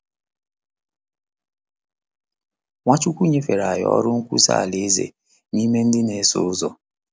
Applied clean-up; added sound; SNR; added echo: none; none; none; none.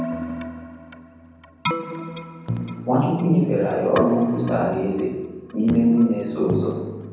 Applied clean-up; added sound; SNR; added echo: none; Keyboard (musical); 7 dB; reverberation time 1.1 s.